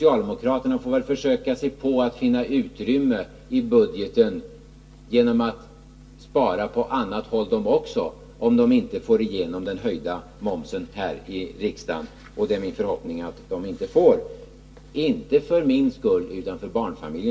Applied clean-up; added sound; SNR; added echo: none; none; none; reverberation time 0.2 s.